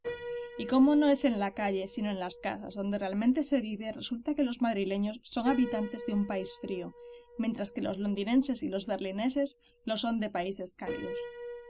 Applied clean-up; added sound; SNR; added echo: none; Piano; 14 dB; none.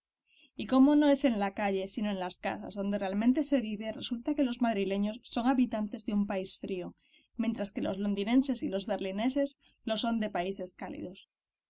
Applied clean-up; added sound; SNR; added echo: none; none; none; none.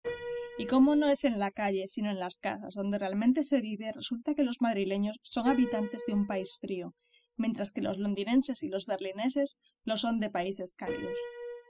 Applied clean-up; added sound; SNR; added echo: classical method spectral subtraction.